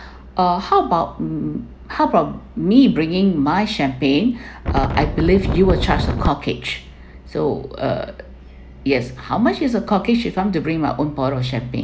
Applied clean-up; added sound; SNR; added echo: none; Wind; 1 dB; none.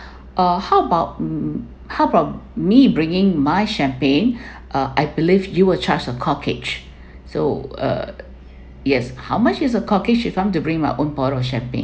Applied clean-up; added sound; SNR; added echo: none; none; none; none.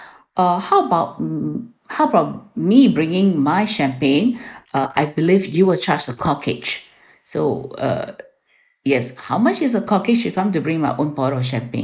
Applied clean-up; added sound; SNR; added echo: neural mask model Resemble Enhance denoiser.